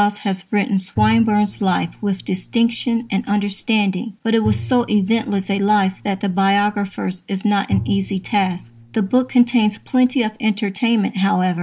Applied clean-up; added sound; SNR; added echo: none; Bowed string instrument; 14 dB; none.